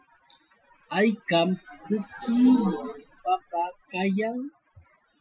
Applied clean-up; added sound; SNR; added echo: classical method Wiener filter.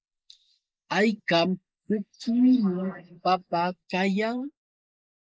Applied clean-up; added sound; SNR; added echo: neural mask model Resemble Enhance denoiser.